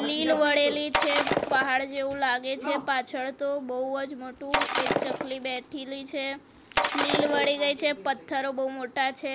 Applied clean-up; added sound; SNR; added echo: none; Shatter; 1 dB; none.